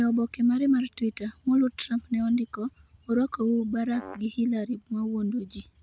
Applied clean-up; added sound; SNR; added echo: none; Fart; 14 dB; none.